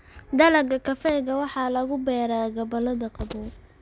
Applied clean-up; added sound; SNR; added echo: none; none; none; none.